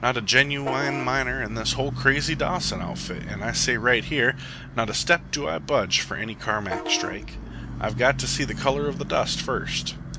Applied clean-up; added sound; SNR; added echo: none; Bus / Vehicle horn, car horn, honking; 8 dB; none.